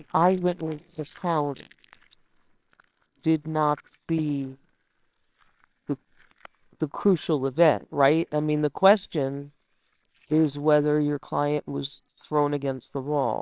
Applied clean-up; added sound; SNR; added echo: neural separator model SepFormer WHAMR!.